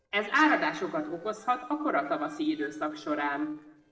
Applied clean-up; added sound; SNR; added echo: neural separator model SepFormer DNS4.